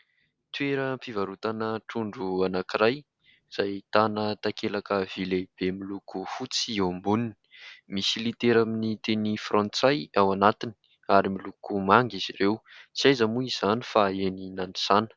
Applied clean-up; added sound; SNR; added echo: none; none; none; none.